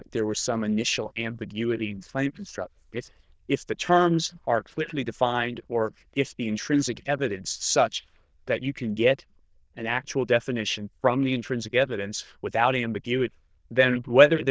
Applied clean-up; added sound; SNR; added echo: neural diffusion model UNIVERSE++.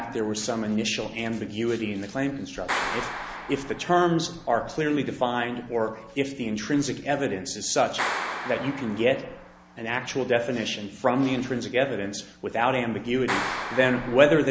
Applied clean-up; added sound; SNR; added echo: none; Clapping; 11 dB; none.